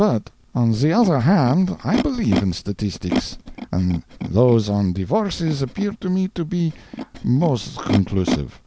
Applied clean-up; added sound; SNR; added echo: none; Animal; 9 dB; none.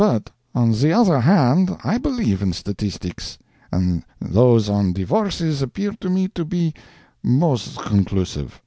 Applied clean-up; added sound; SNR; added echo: none; none; none; none.